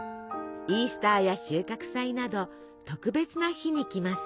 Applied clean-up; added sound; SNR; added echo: none; none; none; none.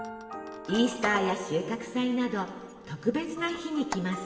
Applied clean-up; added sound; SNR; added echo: none; Squeak; 15 dB; reverberation time 1.7 s.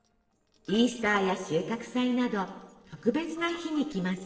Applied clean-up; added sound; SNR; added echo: neural separator model SepFormer DNS4.